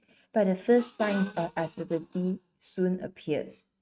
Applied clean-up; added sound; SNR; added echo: neural mask model RNNoise.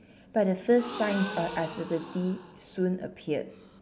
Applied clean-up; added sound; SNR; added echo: none; Gasp; 12 dB; none.